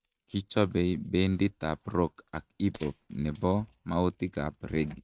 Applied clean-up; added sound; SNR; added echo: neural mask model RNNoise.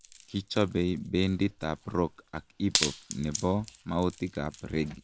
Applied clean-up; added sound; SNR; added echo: none; Wood; 8 dB; none.